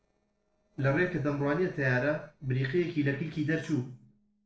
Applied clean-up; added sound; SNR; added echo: neural separator model SepFormer DNS4.